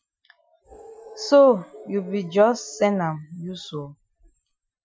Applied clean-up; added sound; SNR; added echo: classical method Wiener filter.